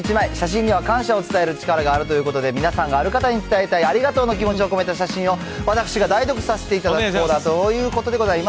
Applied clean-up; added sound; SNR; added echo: none; none; none; none.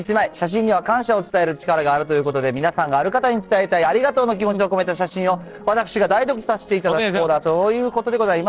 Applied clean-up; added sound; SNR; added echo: neural separator model SepFormer DNS4.